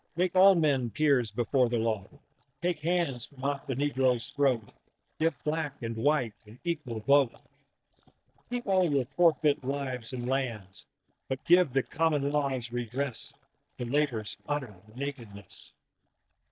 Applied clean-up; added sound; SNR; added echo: neural mask model DeepFilterNet 3.